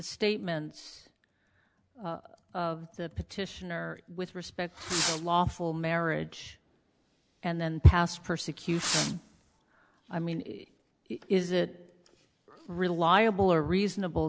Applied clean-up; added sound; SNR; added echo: none; Fireworks; 5 dB; none.